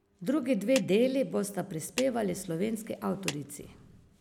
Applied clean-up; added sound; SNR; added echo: none; Clapping; 15 dB; none.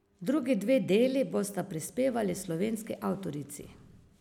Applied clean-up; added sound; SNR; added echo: none; none; none; none.